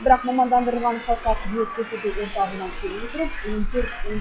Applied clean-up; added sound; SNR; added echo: classical method log-MMSE.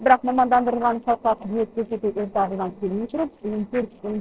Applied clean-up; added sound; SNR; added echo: neural separator model SepFormer DNS4.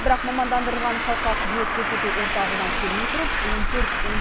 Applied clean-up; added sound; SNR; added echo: none; Traffic noise, roadway noise; -3 dB; none.